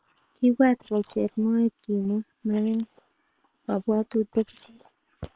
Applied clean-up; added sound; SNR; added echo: neural separator model SepFormer WHAM!.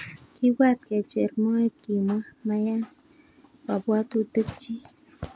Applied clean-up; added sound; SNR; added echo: none; none; none; none.